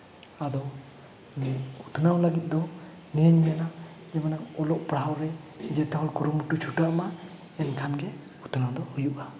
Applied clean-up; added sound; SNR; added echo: none; none; none; none.